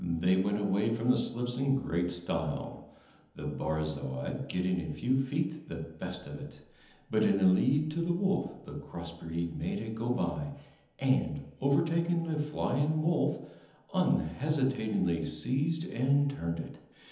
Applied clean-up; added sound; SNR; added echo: none; none; none; reverberation time 0.9 s.